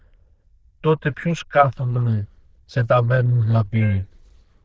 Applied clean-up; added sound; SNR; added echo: neural diffusion model UNIVERSE++.